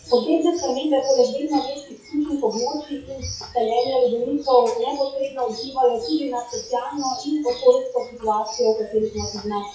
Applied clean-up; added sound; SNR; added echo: classical method WPE with log-MMSE.